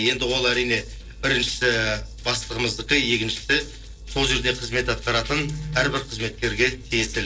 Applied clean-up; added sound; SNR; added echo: neural separator model SepFormer DNS4.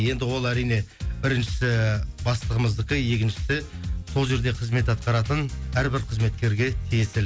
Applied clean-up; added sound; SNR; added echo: none; none; none; none.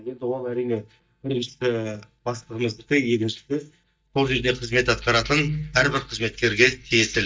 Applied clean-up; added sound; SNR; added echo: neural mask model DeepFilterNet 3.